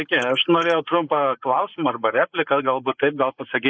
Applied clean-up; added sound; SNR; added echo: neural mask model Resemble Enhance denoiser.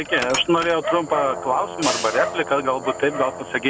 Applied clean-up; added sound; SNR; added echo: none; Dog + Hi-hat; 7 dB; none.